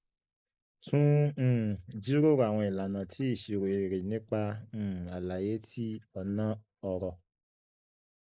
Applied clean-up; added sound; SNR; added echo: neural mask model Resemble Enhance denoiser.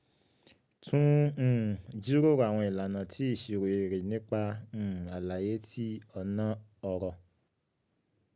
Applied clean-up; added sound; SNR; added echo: none; none; none; none.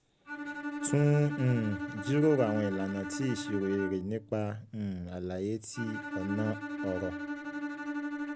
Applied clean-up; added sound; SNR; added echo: none; Bowed string instrument; 6 dB; none.